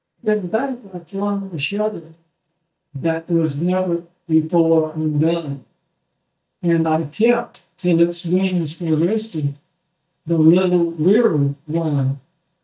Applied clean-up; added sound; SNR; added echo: neural mask model DeepFilterNet 3.